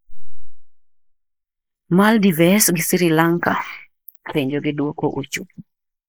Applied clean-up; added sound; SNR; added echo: neural mask model Resemble Enhance denoiser.